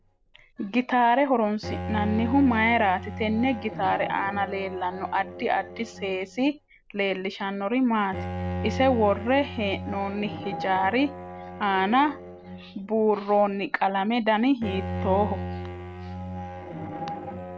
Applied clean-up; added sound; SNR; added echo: none; Bowed string instrument; 9 dB; none.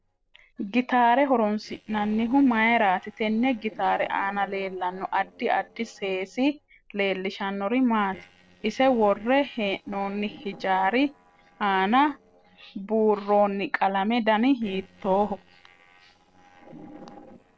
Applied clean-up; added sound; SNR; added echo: neural separator model SepFormer DNS4.